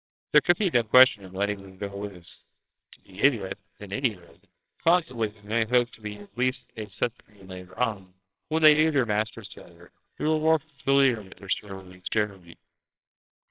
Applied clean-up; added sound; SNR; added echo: neural separator model SepFormer WHAMR!.